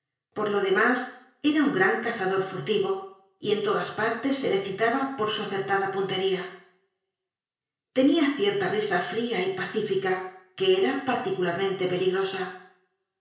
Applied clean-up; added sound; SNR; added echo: none; none; none; reverberation time 0.5 s.